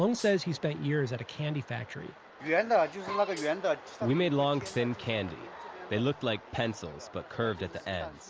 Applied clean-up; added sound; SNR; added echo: none; Hi-hat; 17 dB; none.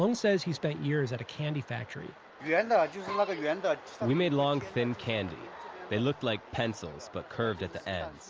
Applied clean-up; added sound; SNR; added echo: none; none; none; none.